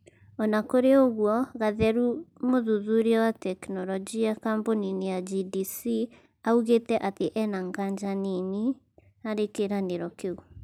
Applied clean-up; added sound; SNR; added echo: none; none; none; none.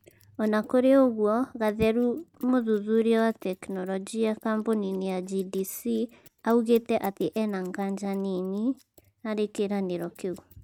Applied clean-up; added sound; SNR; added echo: neural mask model RNNoise.